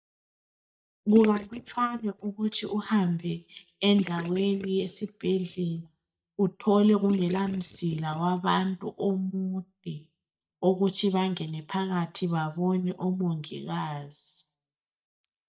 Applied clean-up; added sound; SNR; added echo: neural mask model DeepFilterNet 3.